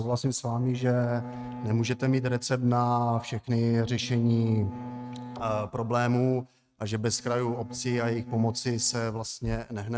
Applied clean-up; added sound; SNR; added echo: neural mask model RNNoise.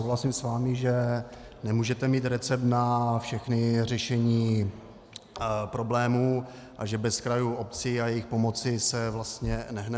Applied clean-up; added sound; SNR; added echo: none; none; none; none.